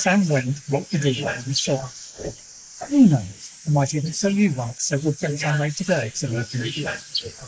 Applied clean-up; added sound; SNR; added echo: neural mask model Resemble Enhance denoiser.